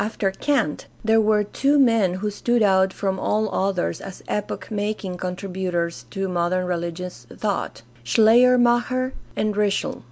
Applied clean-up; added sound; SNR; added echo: none; none; none; none.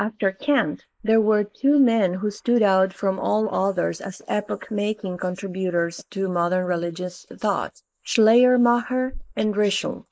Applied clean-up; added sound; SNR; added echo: neural mask model Resemble Enhance denoiser.